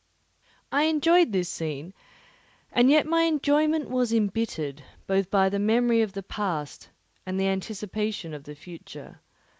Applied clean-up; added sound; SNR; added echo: none; none; none; none.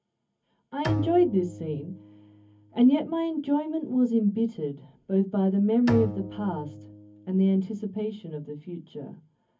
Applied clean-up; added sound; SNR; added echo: none; Bowed string instrument; 11 dB; reverberation time 0.3 s.